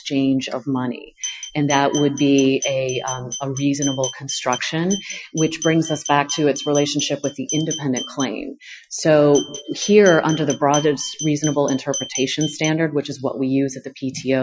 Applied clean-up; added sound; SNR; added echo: classical method Wiener filter.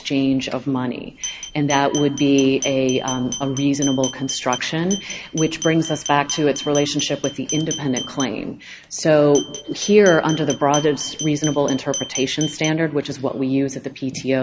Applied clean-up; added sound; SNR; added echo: none; Glass; 11 dB; none.